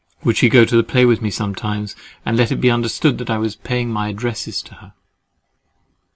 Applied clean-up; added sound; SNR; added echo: none; none; none; none.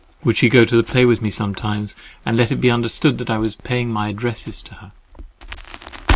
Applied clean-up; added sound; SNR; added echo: none; Crackle; 10 dB; none.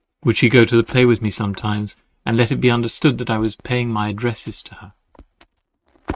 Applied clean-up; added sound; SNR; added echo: neural mask model RNNoise.